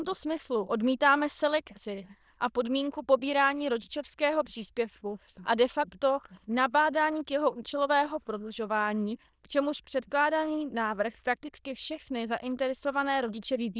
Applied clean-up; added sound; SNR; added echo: neural diffusion model UNIVERSE++.